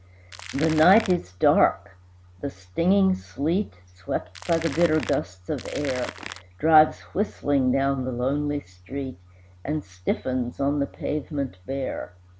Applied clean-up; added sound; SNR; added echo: none; Crackle; 12 dB; none.